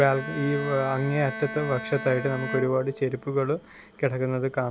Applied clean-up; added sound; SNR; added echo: none; Bowed string instrument; 11 dB; none.